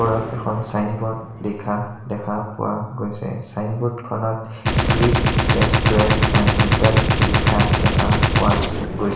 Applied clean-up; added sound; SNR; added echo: none; Gunshot, gunfire; -3 dB; reverberation time 0.9 s.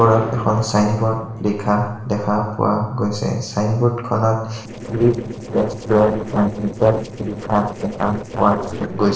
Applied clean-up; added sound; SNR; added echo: neural separator model SepFormer DNS4.